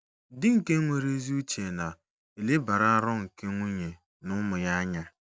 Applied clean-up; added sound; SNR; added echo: none; none; none; none.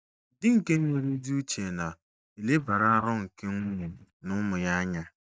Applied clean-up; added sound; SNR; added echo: neural mask model DeepFilterNet 3.